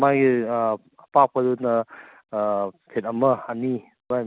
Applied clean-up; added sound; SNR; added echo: none; none; none; none.